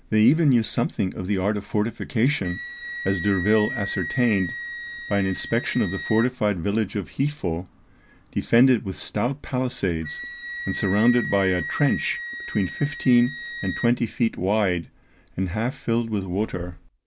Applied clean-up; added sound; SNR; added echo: none; Wind instrument, woodwind instrument; 12 dB; none.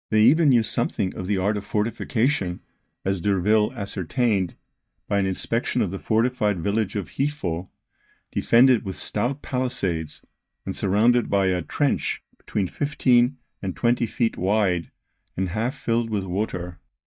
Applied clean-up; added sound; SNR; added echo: neural mask model DeepFilterNet 3.